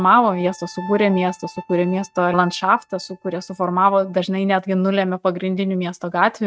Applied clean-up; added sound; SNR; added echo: neural mask model RNNoise.